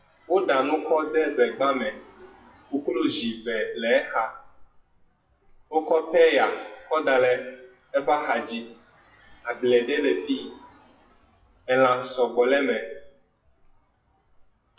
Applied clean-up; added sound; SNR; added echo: classical method WPE with log-MMSE.